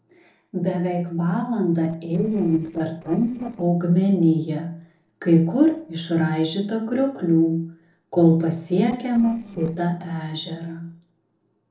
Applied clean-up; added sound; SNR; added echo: neural separator model SepFormer DNS4.